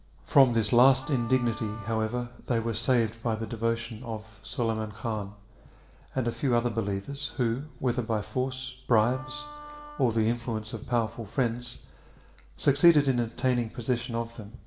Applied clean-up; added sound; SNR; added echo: none; Wind instrument, woodwind instrument; 17 dB; reverberation time 0.6 s.